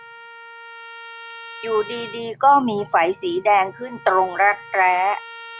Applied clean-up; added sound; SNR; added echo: none; Trumpet; 18 dB; none.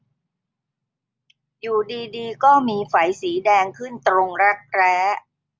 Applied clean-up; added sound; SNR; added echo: none; none; none; none.